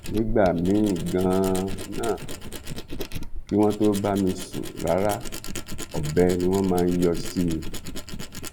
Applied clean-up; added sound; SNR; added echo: none; Tools; 7 dB; none.